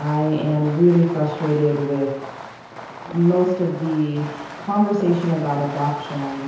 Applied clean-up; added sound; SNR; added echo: none; Fireworks; 15 dB; reverberation time 1.0 s.